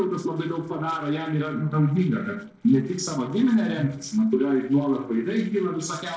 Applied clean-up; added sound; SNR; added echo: neural separator model SepFormer DNS4.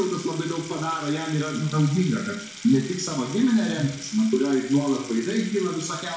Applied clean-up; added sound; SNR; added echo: none; Sink (filling or washing) / Water tap, faucet; 16 dB; reverberation time 0.6 s.